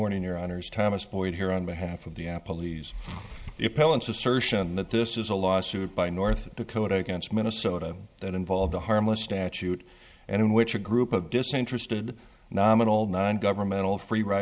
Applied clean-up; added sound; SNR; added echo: none; none; none; none.